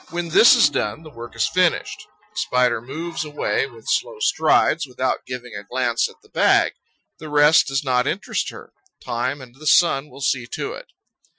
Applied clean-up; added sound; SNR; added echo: classical method Wiener filter.